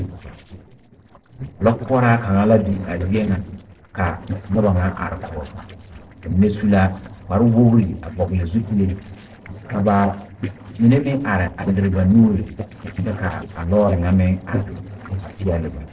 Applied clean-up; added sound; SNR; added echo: neural separator model SepFormer DNS4.